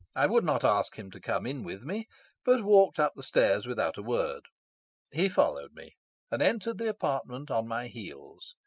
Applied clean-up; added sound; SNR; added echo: none; none; none; none.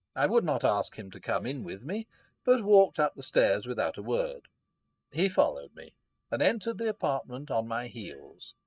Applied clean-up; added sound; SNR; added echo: neural mask model DeepFilterNet 3.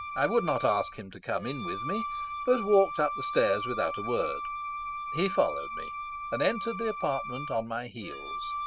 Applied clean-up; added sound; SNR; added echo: none; Wind instrument, woodwind instrument; 6 dB; none.